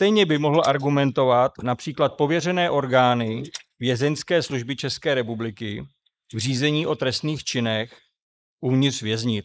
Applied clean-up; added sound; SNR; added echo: neural mask model Resemble Enhance denoiser.